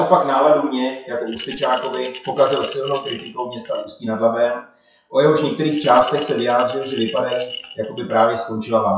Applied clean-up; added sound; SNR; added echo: classical method WPE with log-MMSE.